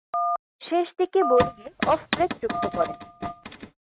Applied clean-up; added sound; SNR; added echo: neural mask model RNNoise.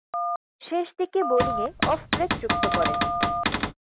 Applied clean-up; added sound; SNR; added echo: none; Telephone + Cupboard open or close / Door; -2 dB; none.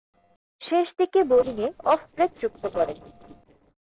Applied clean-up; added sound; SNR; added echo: neural separator model SepFormer DNS4.